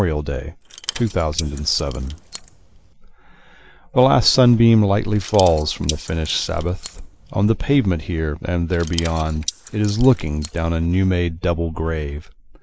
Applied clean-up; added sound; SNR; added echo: neural mask model Resemble Enhance denoiser.